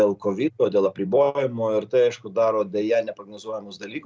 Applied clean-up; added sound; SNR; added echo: none; none; none; none.